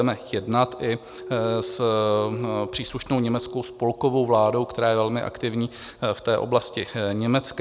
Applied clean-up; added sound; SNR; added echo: none; Glass; 16 dB; none.